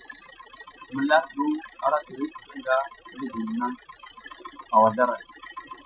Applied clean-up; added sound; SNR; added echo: classical method Wiener filter.